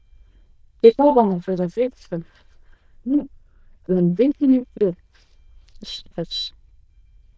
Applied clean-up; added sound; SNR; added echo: neural diffusion model UNIVERSE++.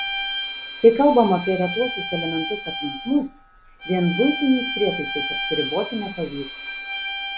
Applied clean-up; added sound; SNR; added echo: none; Bowed string instrument; 6 dB; none.